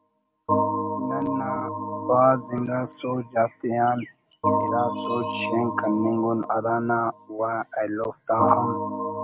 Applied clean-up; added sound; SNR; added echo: none; Organ; 4 dB; none.